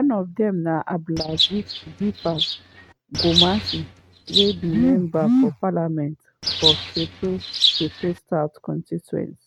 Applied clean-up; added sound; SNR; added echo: neural mask model RNNoise.